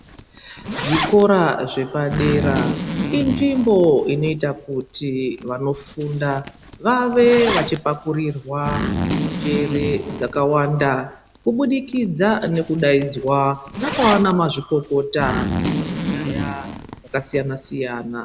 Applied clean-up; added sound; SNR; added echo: none; Zipper (clothing); 7 dB; none.